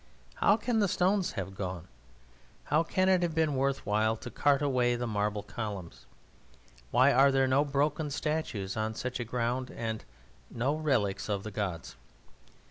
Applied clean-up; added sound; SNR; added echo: none; none; none; none.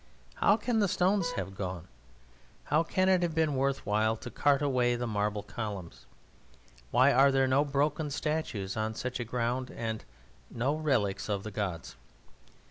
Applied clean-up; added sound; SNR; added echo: none; Vehicle horn, car horn, honking; 15 dB; none.